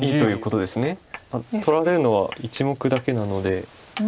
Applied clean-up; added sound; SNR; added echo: neural mask model Resemble Enhance denoiser.